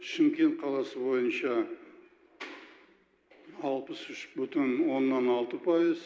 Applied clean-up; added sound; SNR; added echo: none; none; none; none.